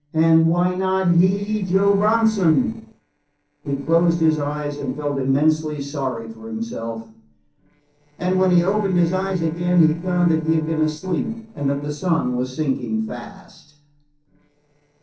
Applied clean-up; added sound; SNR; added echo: neural separator model SepFormer DNS4.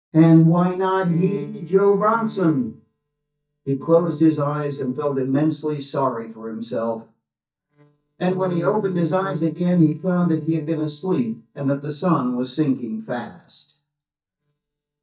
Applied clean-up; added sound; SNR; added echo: neural mask model DeepFilterNet 3.